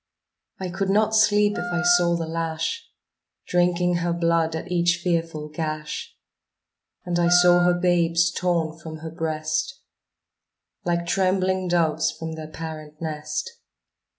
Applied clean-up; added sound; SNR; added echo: none; Wind instrument, woodwind instrument; 6 dB; none.